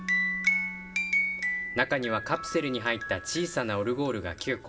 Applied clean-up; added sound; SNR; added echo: none; Keyboard (musical); 20 dB; reverberation time 1.5 s.